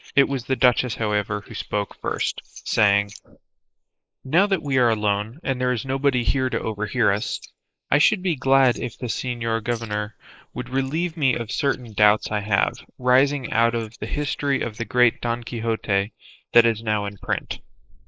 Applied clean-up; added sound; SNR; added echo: neural mask model Resemble Enhance denoiser.